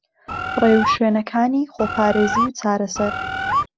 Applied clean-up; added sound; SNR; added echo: none; Bird; 2 dB; none.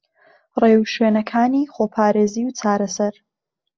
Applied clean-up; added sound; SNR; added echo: none; none; none; none.